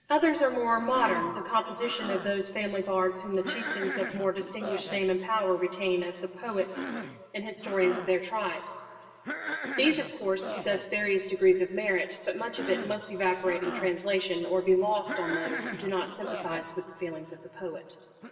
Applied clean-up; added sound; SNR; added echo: none; Cough; 11 dB; reverberation time 2.5 s.